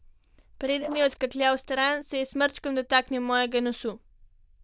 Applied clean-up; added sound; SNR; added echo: neural diffusion model UNIVERSE++.